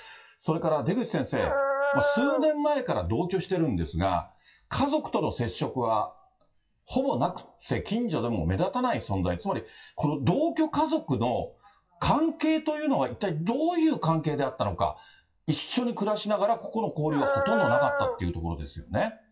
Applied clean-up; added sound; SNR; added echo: classical method WPE with log-MMSE.